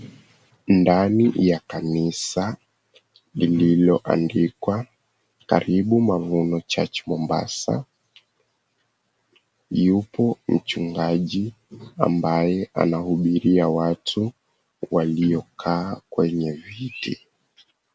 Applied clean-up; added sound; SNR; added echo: none; none; none; none.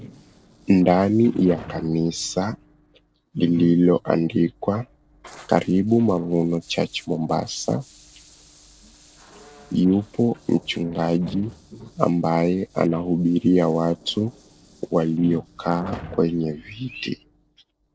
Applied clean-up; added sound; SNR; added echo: neural separator model SepFormer DNS4.